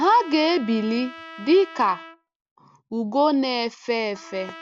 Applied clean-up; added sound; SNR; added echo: none; Trumpet; 20 dB; none.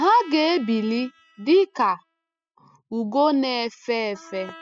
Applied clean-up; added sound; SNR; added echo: classical method spectral subtraction.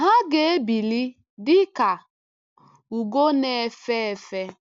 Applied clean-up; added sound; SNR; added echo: none; none; none; none.